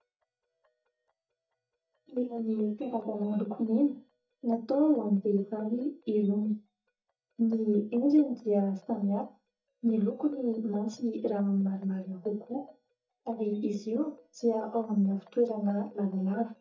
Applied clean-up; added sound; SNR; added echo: neural mask model DeepFilterNet 3.